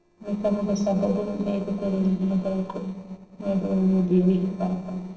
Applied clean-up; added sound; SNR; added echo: neural separator model SepFormer DNS4.